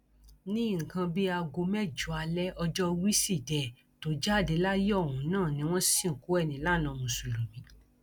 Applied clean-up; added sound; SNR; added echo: none; none; none; none.